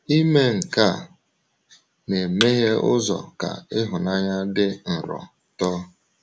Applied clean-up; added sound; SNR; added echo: none; Thump, thud; 8 dB; none.